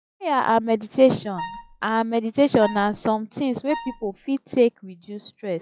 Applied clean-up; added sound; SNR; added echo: classical method log-MMSE.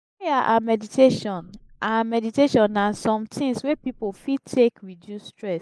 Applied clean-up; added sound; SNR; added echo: neural mask model Resemble Enhance denoiser.